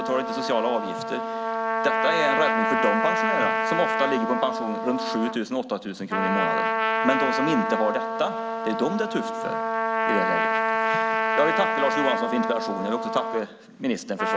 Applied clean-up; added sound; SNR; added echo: none; Trumpet; -2 dB; none.